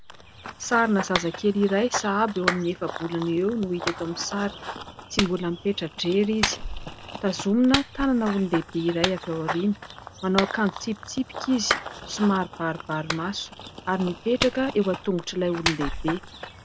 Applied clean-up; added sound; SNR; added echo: none; Run / Bird vocalization, bird call, bird song + Clapping; 7 dB; none.